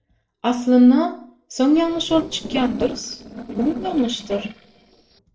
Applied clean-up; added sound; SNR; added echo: neural separator model SepFormer DNS4.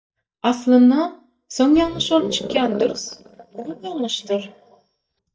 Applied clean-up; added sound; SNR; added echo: neural mask model DeepFilterNet 3.